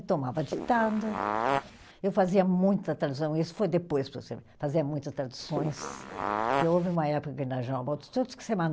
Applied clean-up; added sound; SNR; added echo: none; Fart; 3 dB; none.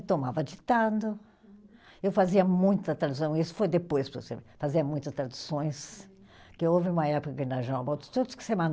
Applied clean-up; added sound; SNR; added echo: none; none; none; none.